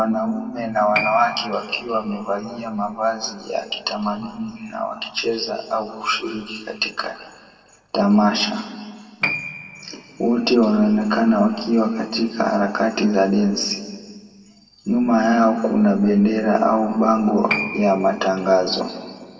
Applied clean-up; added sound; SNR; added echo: none; Piano; 15 dB; reverberation time 1.5 s.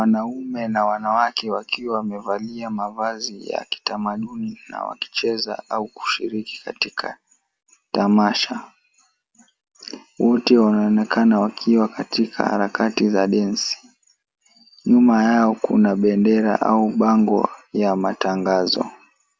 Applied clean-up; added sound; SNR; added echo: none; none; none; none.